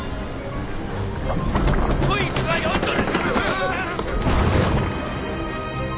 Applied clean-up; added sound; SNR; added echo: none; none; none; none.